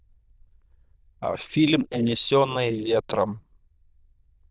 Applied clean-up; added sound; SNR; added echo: neural diffusion model UNIVERSE++.